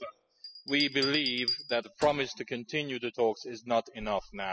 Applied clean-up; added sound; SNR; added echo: classical method spectral subtraction.